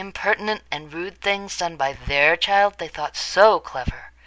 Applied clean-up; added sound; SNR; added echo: none; none; none; none.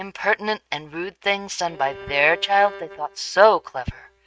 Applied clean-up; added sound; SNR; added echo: neural mask model RNNoise.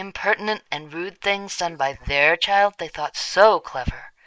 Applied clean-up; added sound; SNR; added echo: neural mask model Resemble Enhance denoiser.